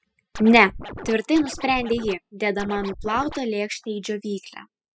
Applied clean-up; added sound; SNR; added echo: classical method spectral subtraction.